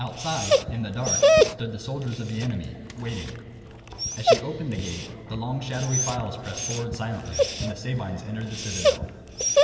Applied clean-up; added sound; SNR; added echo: none; Dog; -5 dB; reverberation time 2.9 s.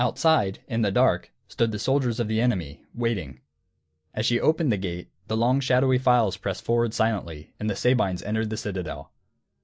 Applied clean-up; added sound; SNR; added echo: none; none; none; none.